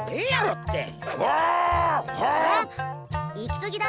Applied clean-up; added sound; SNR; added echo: none; none; none; none.